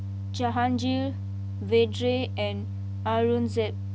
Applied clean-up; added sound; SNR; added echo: none; Organ; 5 dB; none.